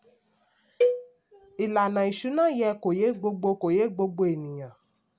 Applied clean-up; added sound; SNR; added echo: none; Cowbell; 3 dB; none.